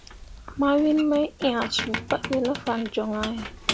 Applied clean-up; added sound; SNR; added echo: none; Squeak; 9 dB; none.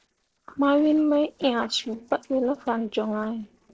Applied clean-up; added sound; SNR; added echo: neural separator model SepFormer DNS4.